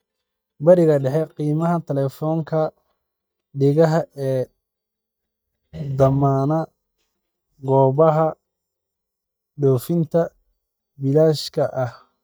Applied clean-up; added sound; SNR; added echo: neural mask model DeepFilterNet 3.